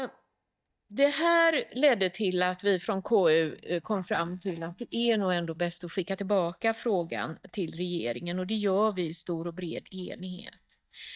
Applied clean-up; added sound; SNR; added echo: neural mask model DeepFilterNet 3.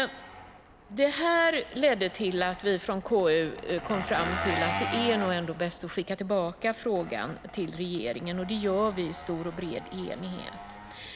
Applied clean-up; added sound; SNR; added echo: none; Engine; 10 dB; none.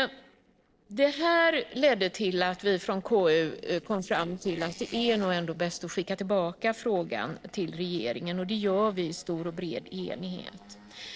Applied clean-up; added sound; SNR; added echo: neural separator model SepFormer DNS4.